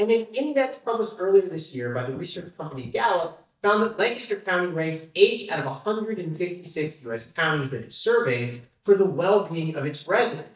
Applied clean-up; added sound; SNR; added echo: neural mask model DeepFilterNet 3.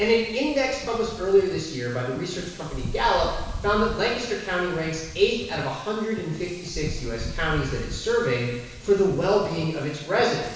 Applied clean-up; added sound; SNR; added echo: none; Wind; 11 dB; reverberation time 1.1 s.